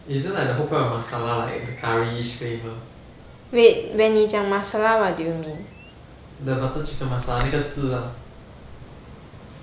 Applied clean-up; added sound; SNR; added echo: none; Slam; 15 dB; none.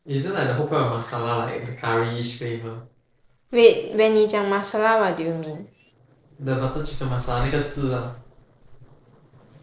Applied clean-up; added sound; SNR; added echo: neural separator model SepFormer DNS4.